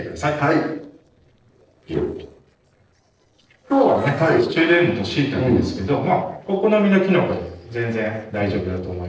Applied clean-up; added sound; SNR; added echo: neural separator model SepFormer DNS4.